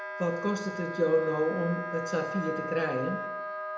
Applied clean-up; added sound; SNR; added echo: none; Wind instrument, woodwind instrument; 6 dB; reverberation time 0.8 s.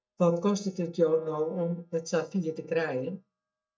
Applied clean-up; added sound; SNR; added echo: neural mask model DeepFilterNet 3.